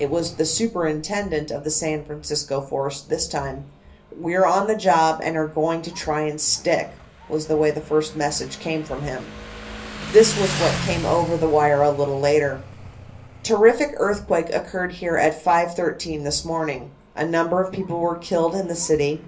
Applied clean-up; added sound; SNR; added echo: none; Motorcycle; 14 dB; reverberation time 0.3 s.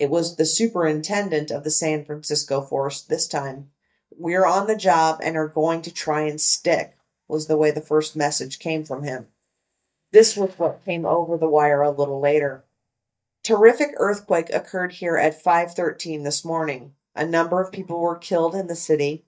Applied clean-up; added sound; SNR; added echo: neural mask model DeepFilterNet 3.